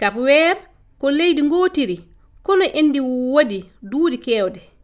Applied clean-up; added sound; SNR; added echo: none; none; none; none.